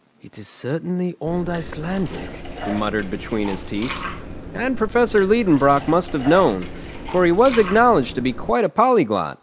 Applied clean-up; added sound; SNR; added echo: none; Liquid; 11 dB; none.